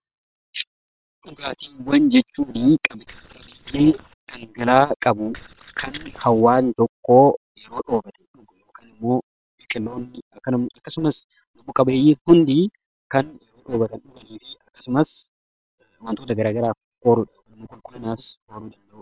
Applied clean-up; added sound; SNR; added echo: neural separator model SepFormer WHAM!.